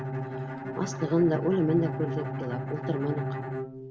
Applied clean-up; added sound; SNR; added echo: none; Bowed string instrument; 4 dB; none.